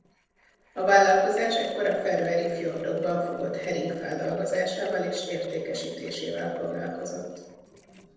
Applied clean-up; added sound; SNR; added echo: neural separator model SepFormer DNS4.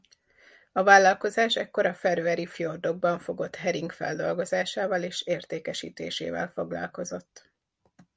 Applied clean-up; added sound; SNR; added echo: none; none; none; none.